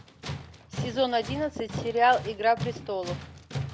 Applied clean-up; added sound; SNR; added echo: none; Tools; 9 dB; none.